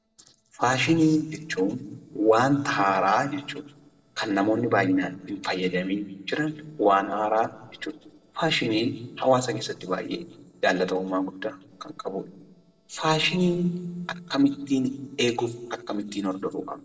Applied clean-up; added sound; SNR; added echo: neural separator model SepFormer DNS4.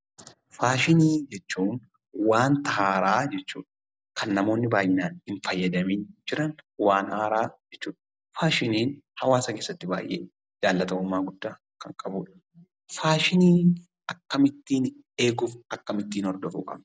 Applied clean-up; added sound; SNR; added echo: none; none; none; none.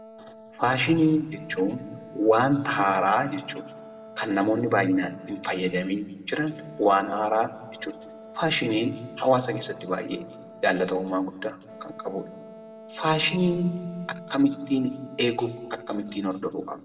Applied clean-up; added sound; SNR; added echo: none; Wind instrument, woodwind instrument; 19 dB; reverberation time 1.4 s.